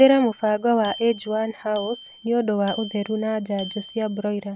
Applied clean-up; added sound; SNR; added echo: none; Bicycle bell; 18 dB; none.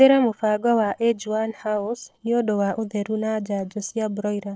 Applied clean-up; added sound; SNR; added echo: neural separator model SepFormer DNS4.